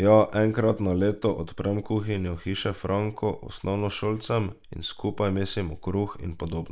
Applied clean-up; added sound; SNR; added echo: neural mask model Resemble Enhance denoiser.